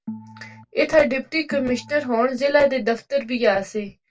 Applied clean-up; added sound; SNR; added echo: none; Organ; 17 dB; reverberation time 0.1 s.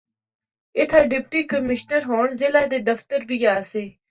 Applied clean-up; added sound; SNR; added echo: neural mask model DeepFilterNet 3.